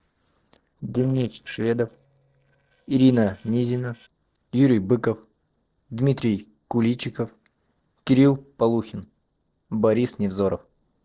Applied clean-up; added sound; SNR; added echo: neural separator model SepFormer DNS4.